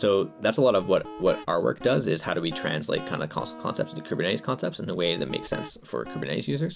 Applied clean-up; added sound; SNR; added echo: none; Guitar; 16 dB; none.